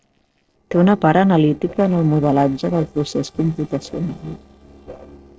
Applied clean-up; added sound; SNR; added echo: neural separator model SepFormer DNS4.